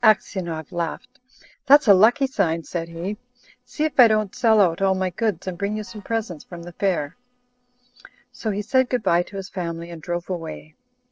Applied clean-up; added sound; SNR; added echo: neural separator model SepFormer DNS4.